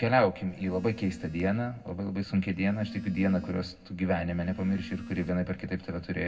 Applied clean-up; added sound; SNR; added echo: none; Telephone; 15 dB; reverberation time 0.3 s.